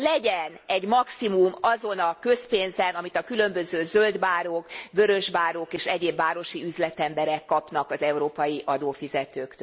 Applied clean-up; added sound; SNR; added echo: none; none; none; none.